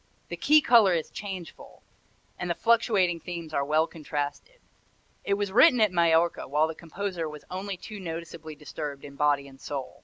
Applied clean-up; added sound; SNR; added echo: none; none; none; none.